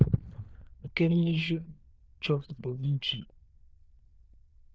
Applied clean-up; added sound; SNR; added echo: neural diffusion model UNIVERSE++.